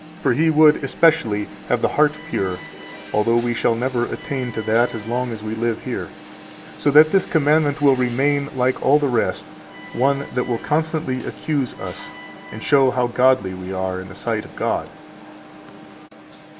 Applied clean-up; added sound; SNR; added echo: none; Alarm; 17 dB; none.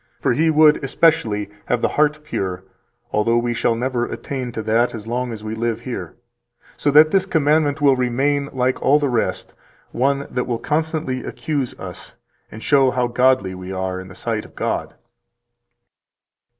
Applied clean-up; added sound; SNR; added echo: none; none; none; none.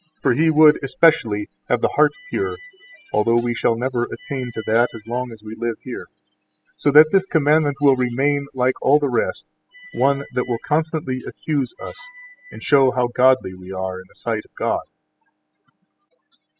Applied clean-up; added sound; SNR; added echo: classical method spectral subtraction.